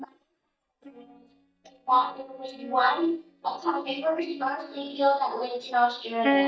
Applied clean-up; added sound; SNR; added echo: neural mask model DeepFilterNet 3.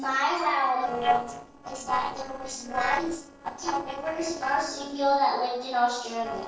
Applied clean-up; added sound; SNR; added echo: neural separator model SepFormer DNS4.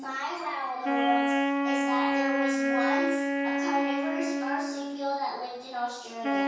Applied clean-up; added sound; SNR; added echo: none; Wind instrument, woodwind instrument; -4 dB; reverberation time 0.6 s.